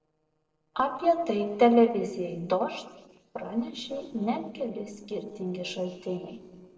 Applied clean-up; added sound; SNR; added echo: neural separator model SepFormer DNS4.